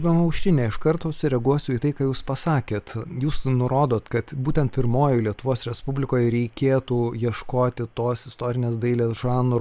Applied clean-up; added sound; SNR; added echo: none; none; none; none.